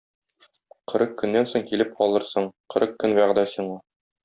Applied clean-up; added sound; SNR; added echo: none; none; none; none.